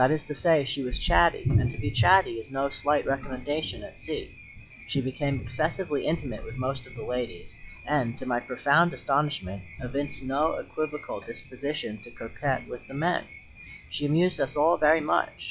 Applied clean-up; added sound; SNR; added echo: classical method log-MMSE.